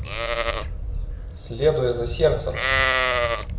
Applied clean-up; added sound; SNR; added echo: none; Livestock, farm animals, working animals; -1 dB; reverberation time 0.7 s.